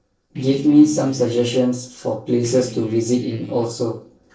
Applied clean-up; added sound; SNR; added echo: neural separator model SepFormer DNS4.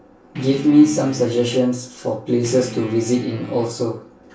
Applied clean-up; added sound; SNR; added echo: none; Guitar; 16 dB; reverberation time 0.2 s.